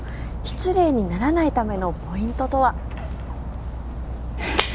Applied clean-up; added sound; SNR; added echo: none; Dog; 5 dB; none.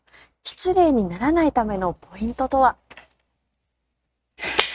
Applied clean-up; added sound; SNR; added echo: neural mask model RNNoise.